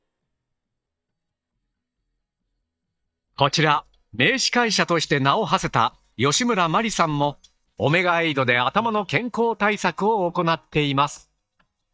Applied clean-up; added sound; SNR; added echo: neural mask model DeepFilterNet 3.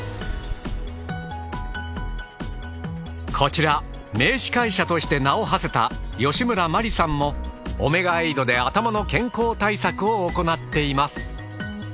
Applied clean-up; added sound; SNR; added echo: none; Bird; 18 dB; none.